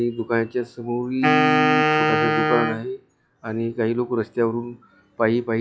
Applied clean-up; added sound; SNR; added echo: classical method log-MMSE.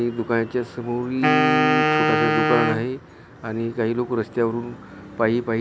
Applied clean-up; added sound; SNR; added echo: none; Wind instrument, woodwind instrument; -2 dB; none.